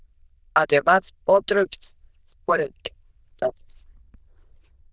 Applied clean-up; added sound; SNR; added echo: neural diffusion model UNIVERSE++.